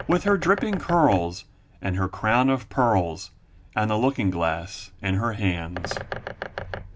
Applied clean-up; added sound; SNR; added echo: none; Bird; 13 dB; none.